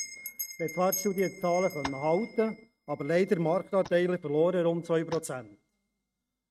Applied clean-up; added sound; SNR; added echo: neural mask model RNNoise.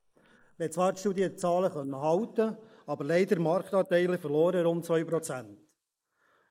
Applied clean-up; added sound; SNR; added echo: neural mask model Resemble Enhance denoiser.